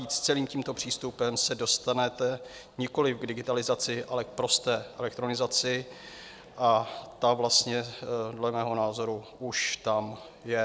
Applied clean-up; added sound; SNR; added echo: none; none; none; none.